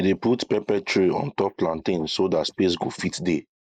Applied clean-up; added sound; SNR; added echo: neural mask model Resemble Enhance denoiser.